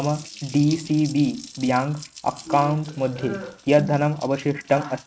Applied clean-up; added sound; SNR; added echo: neural mask model RNNoise.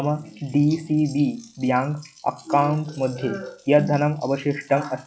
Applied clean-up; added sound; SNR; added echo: classical method log-MMSE.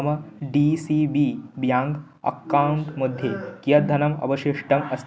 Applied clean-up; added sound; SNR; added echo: none; none; none; none.